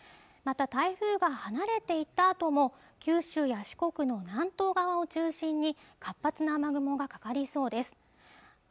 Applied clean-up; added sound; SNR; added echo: none; none; none; none.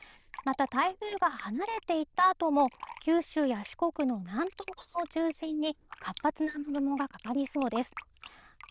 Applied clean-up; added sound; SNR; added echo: neural diffusion model UNIVERSE++.